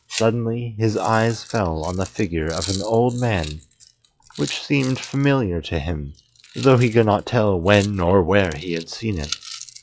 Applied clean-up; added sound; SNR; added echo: classical method log-MMSE.